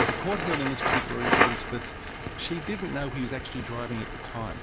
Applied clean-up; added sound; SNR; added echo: none; Crackle; -4 dB; none.